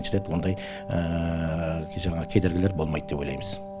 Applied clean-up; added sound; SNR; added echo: none; Wind instrument, woodwind instrument; 11 dB; none.